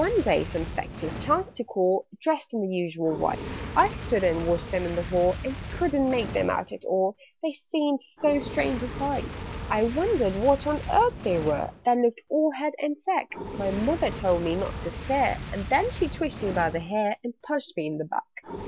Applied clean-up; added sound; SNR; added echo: none; Fire; 11 dB; none.